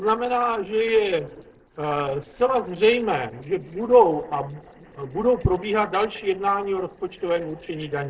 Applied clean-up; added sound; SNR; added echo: neural separator model SepFormer DNS4.